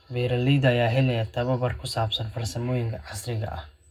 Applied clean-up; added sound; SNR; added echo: none; none; none; reverberation time 0.3 s.